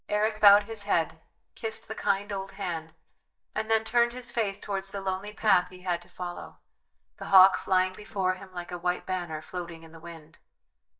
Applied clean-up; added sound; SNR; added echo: neural mask model DeepFilterNet 3.